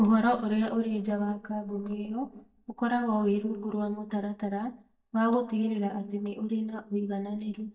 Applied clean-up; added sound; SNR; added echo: neural mask model DeepFilterNet 3.